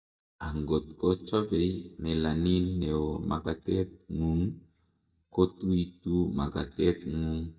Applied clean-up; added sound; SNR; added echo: neural mask model DeepFilterNet 3.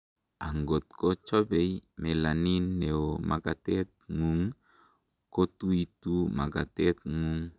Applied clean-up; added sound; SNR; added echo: none; none; none; none.